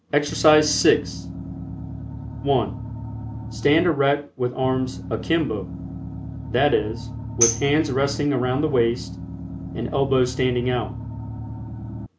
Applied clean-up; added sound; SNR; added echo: none; Engine + Tambourine; 7 dB; none.